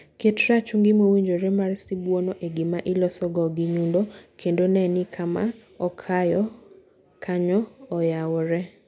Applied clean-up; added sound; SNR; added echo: none; none; none; none.